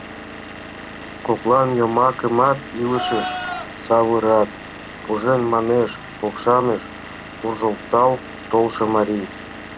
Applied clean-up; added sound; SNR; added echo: none; Livestock, farm animals, working animals + Engine / Vehicle; 12 dB; none.